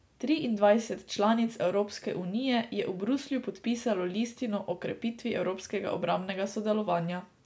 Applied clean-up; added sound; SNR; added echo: none; none; none; none.